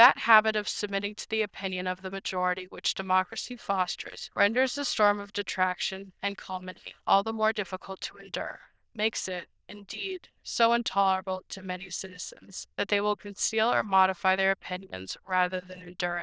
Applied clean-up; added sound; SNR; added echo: neural diffusion model UNIVERSE++.